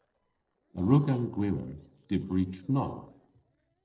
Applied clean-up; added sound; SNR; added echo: neural separator model SepFormer DNS4.